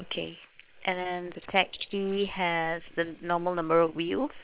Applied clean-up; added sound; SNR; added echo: neural separator model SepFormer WHAM!.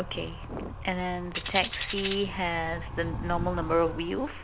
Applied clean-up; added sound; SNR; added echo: none; Animal + Tambourine; 6 dB; none.